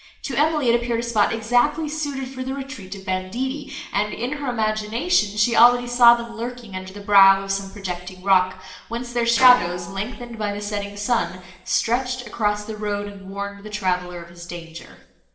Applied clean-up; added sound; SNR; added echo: neural separator model SepFormer DNS4.